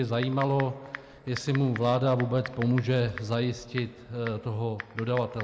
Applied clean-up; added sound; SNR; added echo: none; Typing; 16 dB; none.